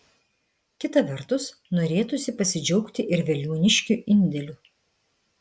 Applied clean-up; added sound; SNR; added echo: none; none; none; none.